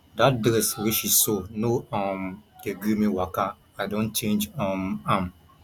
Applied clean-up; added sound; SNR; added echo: none; Screech; 19 dB; none.